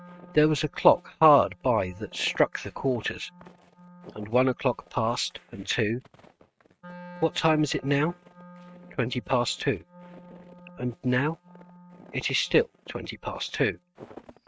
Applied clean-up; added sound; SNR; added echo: neural mask model RNNoise.